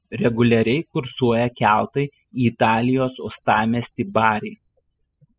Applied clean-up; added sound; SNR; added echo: classical method spectral subtraction.